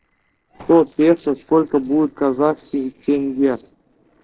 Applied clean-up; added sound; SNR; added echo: neural separator model SepFormer DNS4.